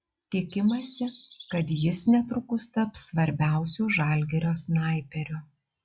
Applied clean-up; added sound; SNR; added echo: classical method log-MMSE.